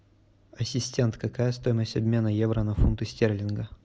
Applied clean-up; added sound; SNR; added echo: none; none; none; none.